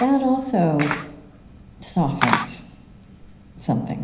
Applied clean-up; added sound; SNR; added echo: none; Camera; 7 dB; reverberation time 0.9 s.